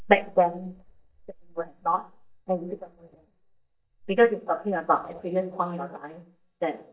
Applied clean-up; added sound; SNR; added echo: neural mask model DeepFilterNet 3.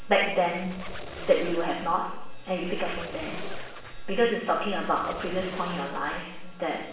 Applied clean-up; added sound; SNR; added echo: none; Squeak; 13 dB; reverberation time 0.6 s.